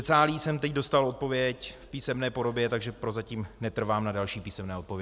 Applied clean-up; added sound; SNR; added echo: none; none; none; none.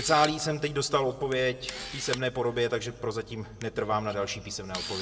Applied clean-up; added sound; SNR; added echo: none; Camera; 13 dB; reverberation time 1.0 s.